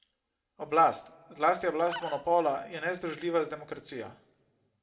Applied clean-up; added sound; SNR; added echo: none; Animal; 12 dB; reverberation time 0.8 s.